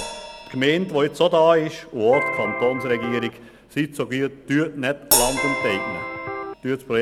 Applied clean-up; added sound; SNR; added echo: none; Electric guitar + Crash cymbal; 6 dB; none.